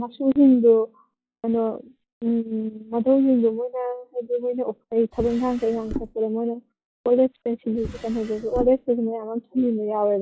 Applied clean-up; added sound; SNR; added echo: classical method log-MMSE.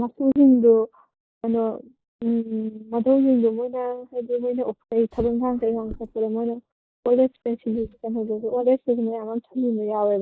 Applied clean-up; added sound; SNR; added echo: neural mask model DeepFilterNet 3.